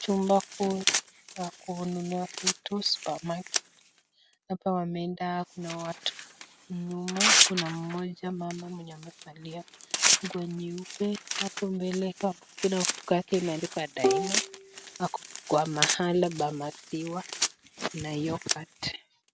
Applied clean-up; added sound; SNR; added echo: none; Bowed string instrument + Tearing; 1 dB; none.